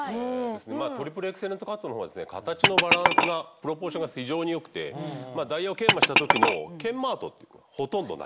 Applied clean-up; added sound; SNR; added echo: none; Glass; -4 dB; none.